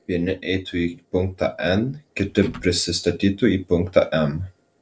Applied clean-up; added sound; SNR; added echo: neural separator model SepFormer DNS4.